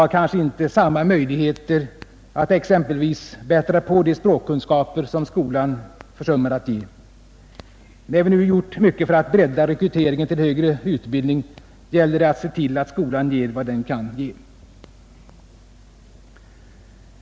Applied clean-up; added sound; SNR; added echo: none; none; none; none.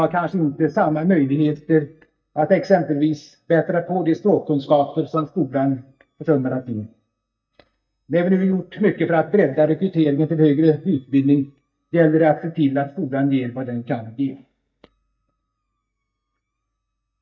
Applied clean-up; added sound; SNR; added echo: neural mask model DeepFilterNet 3.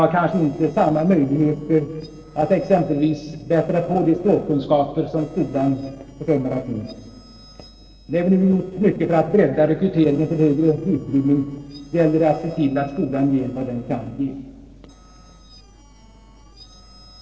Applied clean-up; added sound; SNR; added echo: neural separator model SepFormer DNS4.